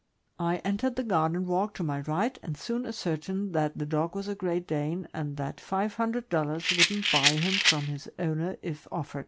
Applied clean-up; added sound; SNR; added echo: none; Rattle; -3 dB; none.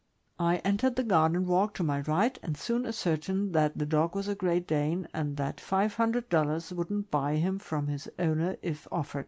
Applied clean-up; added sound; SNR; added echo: none; none; none; none.